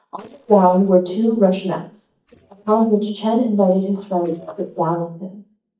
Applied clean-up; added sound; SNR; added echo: neural mask model DeepFilterNet 3.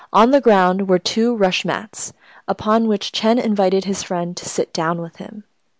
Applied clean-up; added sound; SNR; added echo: none; none; none; none.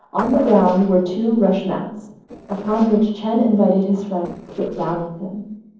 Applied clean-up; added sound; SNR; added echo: neural separator model SepFormer DNS4.